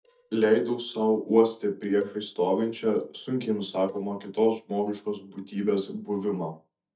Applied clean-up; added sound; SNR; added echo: neural mask model DeepFilterNet 3.